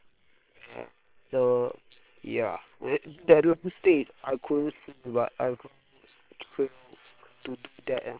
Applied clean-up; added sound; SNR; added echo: neural separator model SepFormer WHAM!.